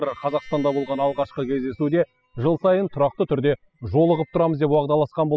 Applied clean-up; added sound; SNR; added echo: classical method spectral subtraction.